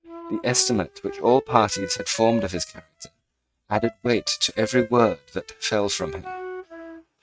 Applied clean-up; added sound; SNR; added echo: neural mask model RNNoise.